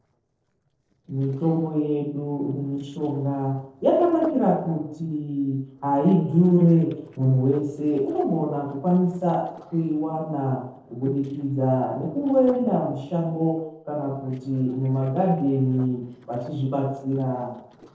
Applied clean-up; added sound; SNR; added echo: neural separator model SepFormer DNS4.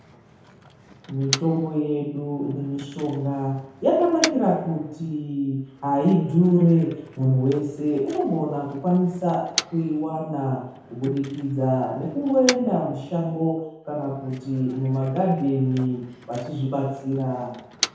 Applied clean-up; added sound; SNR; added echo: none; Motor vehicle (road); 14 dB; reverberation time 0.8 s.